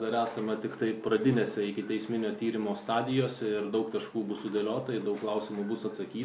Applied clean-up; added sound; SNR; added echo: none; none; none; none.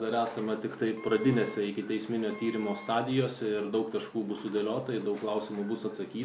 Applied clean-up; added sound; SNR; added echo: none; Wind instrument, woodwind instrument; 19 dB; none.